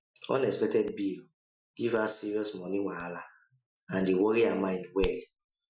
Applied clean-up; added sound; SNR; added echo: classical method Wiener filter.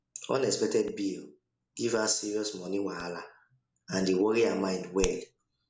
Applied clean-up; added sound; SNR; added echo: none; Hands; 16 dB; none.